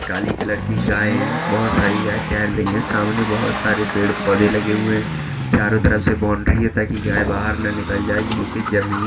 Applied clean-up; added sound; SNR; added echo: none; Accelerating, revving, vroom; 4 dB; reverberation time 0.2 s.